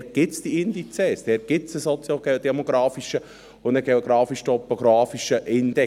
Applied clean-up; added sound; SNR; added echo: none; none; none; none.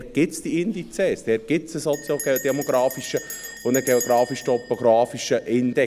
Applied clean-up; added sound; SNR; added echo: none; Bell; 15 dB; none.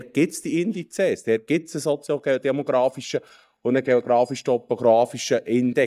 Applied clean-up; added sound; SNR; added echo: neural mask model DeepFilterNet 3.